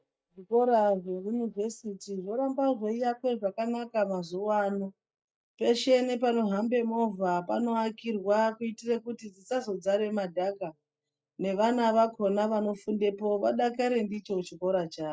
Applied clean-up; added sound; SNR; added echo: neural mask model DeepFilterNet 3.